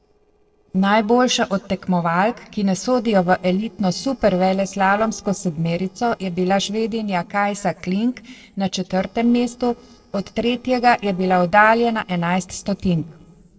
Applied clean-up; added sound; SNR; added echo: neural separator model SepFormer DNS4.